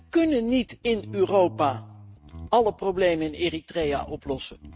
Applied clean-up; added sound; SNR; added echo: neural mask model RNNoise.